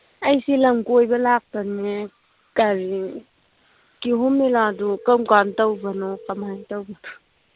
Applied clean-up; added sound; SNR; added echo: none; Telephone; 19 dB; none.